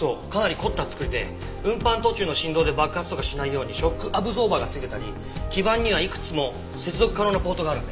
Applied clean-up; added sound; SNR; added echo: none; none; none; none.